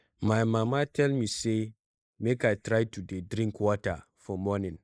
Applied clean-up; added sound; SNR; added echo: neural mask model Resemble Enhance denoiser.